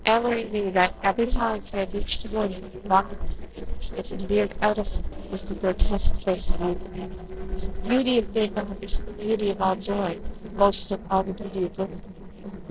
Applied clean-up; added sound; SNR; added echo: neural separator model SepFormer DNS4.